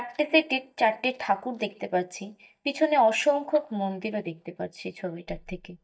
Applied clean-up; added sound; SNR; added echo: neural mask model DeepFilterNet 3.